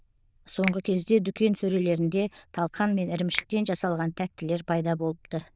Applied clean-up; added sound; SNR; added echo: neural diffusion model UNIVERSE++.